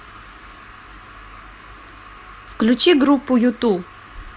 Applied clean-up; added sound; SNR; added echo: none; none; none; none.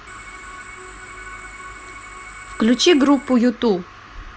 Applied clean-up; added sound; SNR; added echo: none; Organ; 17 dB; none.